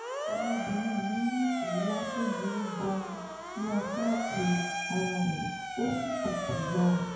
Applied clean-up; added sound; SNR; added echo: none; Motor vehicle (road) / Siren; 4 dB; reverberation time 0.9 s.